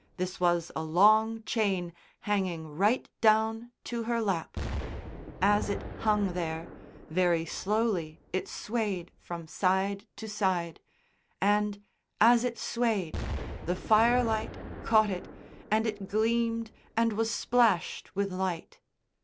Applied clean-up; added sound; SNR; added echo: none; Explosion; 14 dB; none.